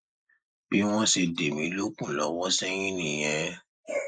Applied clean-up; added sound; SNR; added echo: neural mask model Resemble Enhance denoiser.